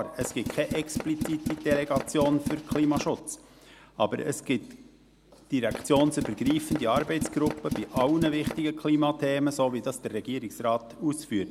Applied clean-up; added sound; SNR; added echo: none; Tools; 6 dB; none.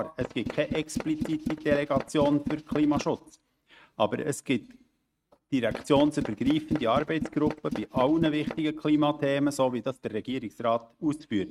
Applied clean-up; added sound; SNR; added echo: neural mask model RNNoise.